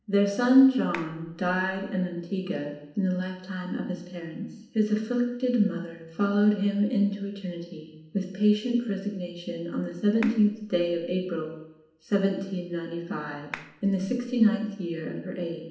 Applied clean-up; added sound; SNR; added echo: none; Clapping; 18 dB; reverberation time 0.8 s.